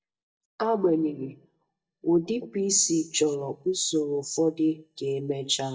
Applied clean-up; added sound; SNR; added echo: neural mask model DeepFilterNet 3.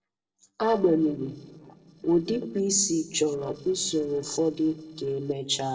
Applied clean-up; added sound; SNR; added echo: neural separator model SepFormer DNS4.